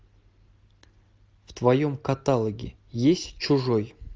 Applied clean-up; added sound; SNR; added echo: none; none; none; none.